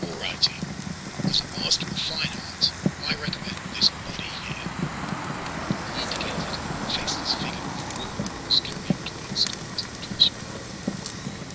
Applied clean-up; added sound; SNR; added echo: none; Motor vehicle (road) + Fire; 1 dB; none.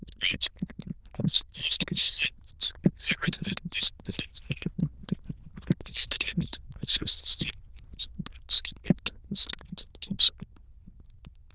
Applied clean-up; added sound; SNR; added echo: neural diffusion model UNIVERSE++.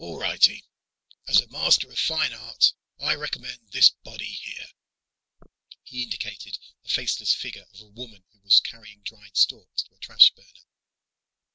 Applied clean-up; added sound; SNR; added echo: none; none; none; none.